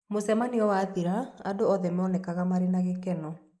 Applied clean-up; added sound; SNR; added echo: neural mask model Resemble Enhance denoiser.